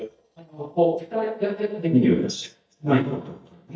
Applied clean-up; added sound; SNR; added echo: neural mask model DeepFilterNet 3.